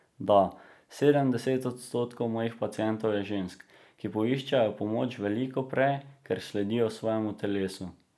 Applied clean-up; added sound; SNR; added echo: none; none; none; none.